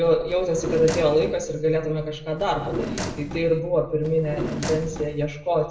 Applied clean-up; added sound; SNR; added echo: none; Drawer open or close; 8 dB; reverberation time 0.7 s.